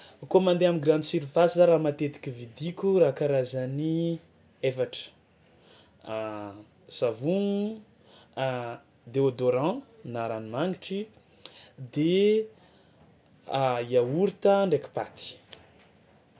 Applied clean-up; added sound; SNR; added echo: none; none; none; none.